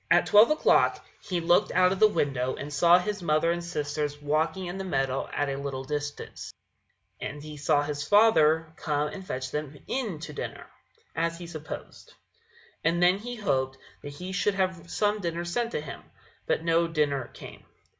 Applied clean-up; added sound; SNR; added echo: none; none; none; none.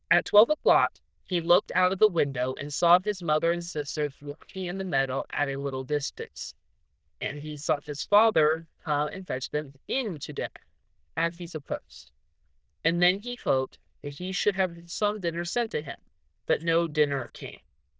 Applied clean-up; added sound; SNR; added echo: neural diffusion model UNIVERSE++.